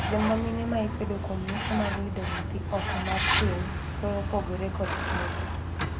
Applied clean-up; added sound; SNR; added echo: none; Truck; -2 dB; reverberation time 1.0 s.